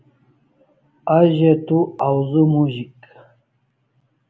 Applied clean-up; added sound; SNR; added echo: none; none; none; none.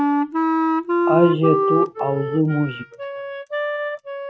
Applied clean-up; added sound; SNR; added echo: neural mask model RNNoise.